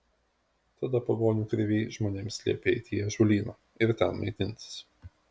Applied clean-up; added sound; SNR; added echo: none; none; none; none.